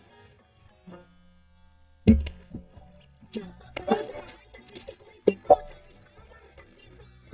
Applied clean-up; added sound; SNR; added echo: neural mask model DeepFilterNet 3.